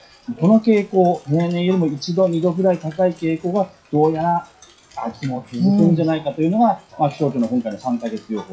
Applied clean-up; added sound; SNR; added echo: classical method WPE with log-MMSE.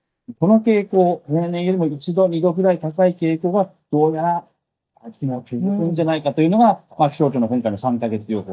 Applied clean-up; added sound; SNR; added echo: neural mask model DeepFilterNet 3.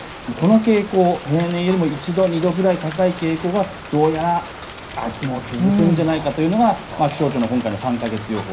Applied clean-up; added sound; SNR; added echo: none; Rain; 14 dB; reverberation time 0.4 s.